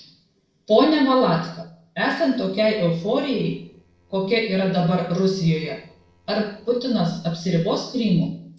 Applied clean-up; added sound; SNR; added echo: neural separator model SepFormer DNS4.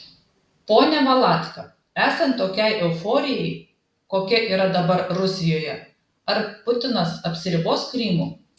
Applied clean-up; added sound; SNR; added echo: none; none; none; none.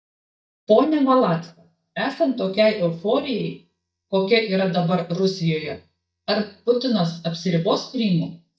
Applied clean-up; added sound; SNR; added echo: neural mask model DeepFilterNet 3.